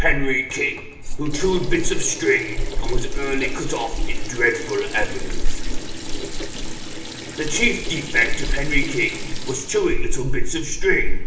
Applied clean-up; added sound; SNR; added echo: none; Sink (filling or washing) / Water tap, faucet; -3 dB; reverberation time 1.0 s.